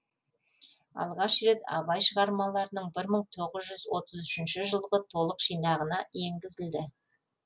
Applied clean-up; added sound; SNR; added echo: none; none; none; none.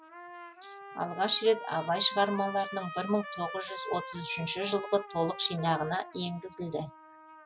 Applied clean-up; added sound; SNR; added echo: none; Trumpet; 13 dB; none.